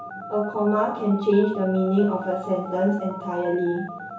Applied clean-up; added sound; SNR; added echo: none; Telephone; 13 dB; reverberation time 0.8 s.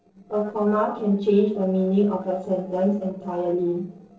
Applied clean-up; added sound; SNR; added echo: neural separator model SepFormer DNS4.